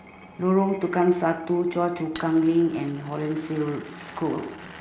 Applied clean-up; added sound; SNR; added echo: none; Glass; 18 dB; none.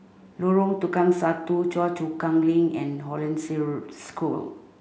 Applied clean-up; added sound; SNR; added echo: none; none; none; none.